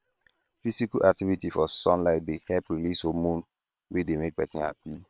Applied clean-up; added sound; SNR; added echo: neural separator model SepFormer WHAM!.